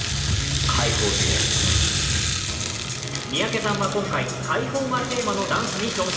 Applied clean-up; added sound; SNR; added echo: none; Rattle (instrument); 3 dB; reverberation time 2.5 s.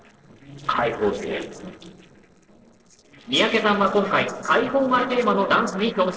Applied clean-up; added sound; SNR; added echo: neural separator model SepFormer DNS4.